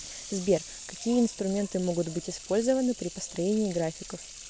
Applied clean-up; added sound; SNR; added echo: none; Sink (filling or washing) / Water tap, faucet; 14 dB; none.